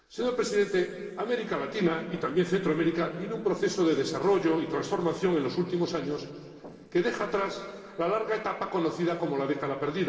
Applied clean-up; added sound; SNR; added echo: neural separator model SepFormer DNS4.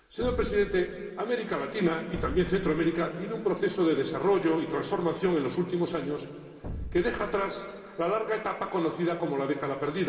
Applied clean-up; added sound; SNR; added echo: none; Explosion; 10 dB; reverberation time 2.6 s.